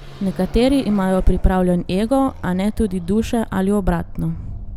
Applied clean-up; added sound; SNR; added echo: none; Car passing by / Accelerating, revving, vroom; 15 dB; none.